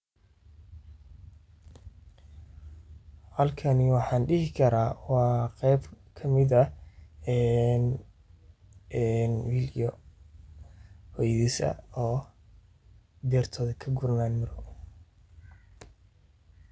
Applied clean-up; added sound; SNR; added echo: none; none; none; none.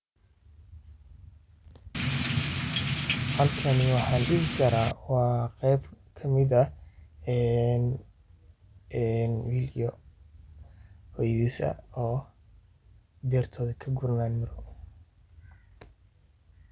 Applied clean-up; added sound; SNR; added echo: none; Drip / Rain; -1 dB; none.